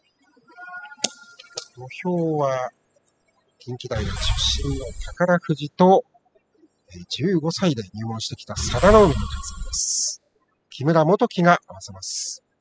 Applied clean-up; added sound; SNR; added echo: classical method spectral subtraction.